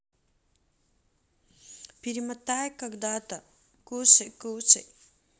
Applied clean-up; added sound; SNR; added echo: none; none; none; none.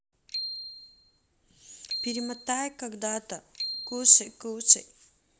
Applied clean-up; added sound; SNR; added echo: none; Bicycle bell; 12 dB; none.